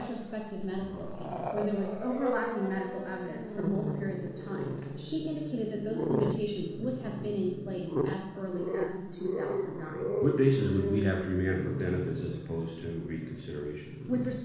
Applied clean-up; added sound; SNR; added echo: none; Growling; 3 dB; reverberation time 1.1 s.